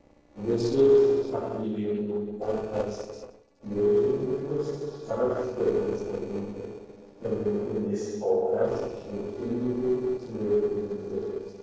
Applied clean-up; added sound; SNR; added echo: neural separator model SepFormer DNS4.